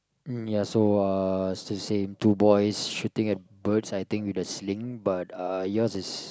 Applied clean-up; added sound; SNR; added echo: none; none; none; none.